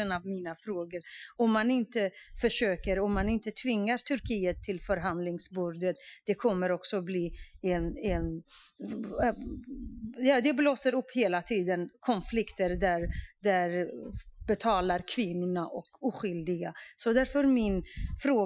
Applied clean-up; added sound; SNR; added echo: classical method Wiener filter.